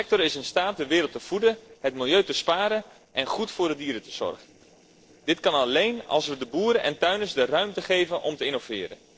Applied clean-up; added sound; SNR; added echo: neural separator model SepFormer DNS4.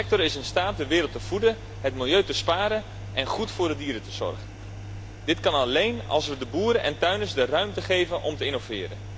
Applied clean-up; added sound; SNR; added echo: none; Engine; 11 dB; none.